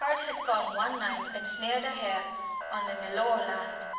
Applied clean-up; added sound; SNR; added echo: none; Motor vehicle (road) / Siren; 6 dB; reverberation time 1.1 s.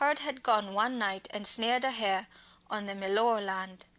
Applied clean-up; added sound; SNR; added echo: none; none; none; none.